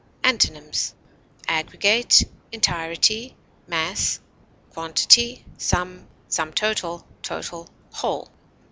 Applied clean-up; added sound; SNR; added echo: none; none; none; none.